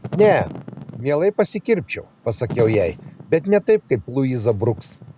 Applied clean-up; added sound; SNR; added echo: none; Wind / Fire; 14 dB; none.